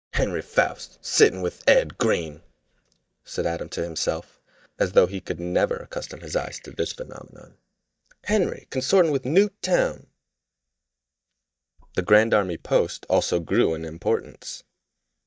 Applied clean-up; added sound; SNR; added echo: neural mask model DeepFilterNet 3.